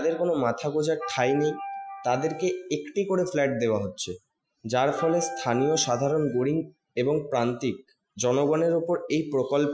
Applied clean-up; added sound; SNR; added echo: classical method Wiener filter.